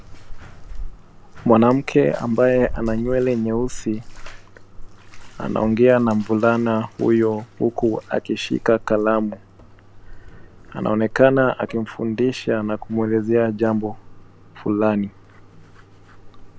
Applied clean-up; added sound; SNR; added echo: none; Bathtub (filling or washing); 14 dB; none.